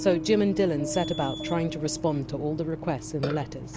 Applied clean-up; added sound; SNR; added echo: none; Burping, eructation; 12 dB; none.